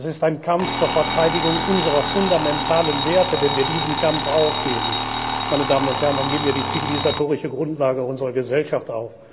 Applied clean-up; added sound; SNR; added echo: none; Alarm; 3 dB; none.